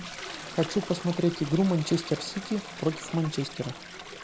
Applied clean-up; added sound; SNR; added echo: none; Toilet flush; 11 dB; none.